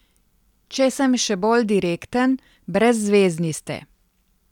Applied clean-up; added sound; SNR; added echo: none; none; none; none.